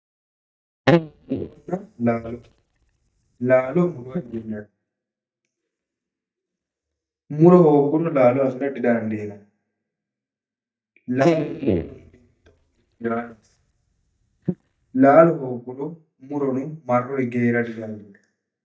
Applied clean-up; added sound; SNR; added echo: neural mask model DeepFilterNet 3.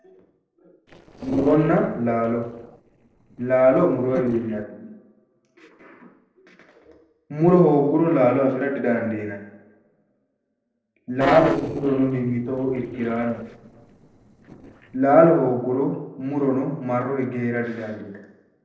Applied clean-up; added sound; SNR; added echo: neural separator model SepFormer DNS4.